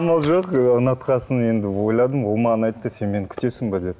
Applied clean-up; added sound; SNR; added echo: none; none; none; none.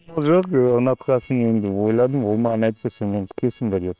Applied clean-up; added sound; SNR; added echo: neural separator model SepFormer WHAM!.